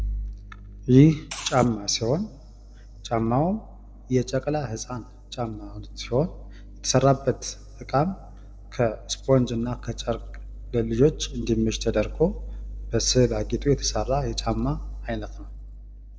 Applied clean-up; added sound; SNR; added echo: neural separator model SepFormer DNS4.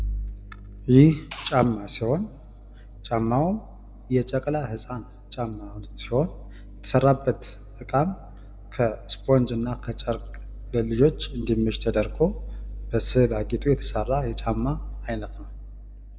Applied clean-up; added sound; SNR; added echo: none; Liquid; 14 dB; reverberation time 1.0 s.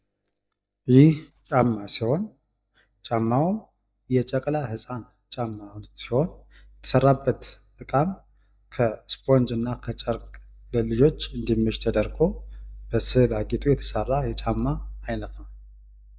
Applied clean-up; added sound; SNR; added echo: neural mask model DeepFilterNet 3.